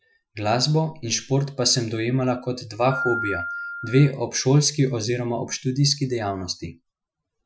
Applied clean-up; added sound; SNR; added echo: classical method Wiener filter.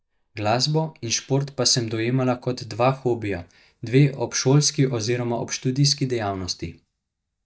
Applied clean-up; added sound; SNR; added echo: neural mask model DeepFilterNet 3.